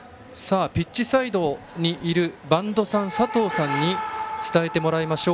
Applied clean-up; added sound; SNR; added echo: none; none; none; none.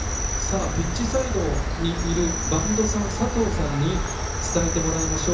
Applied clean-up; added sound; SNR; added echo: none; Cricket; 0 dB; reverberation time 0.7 s.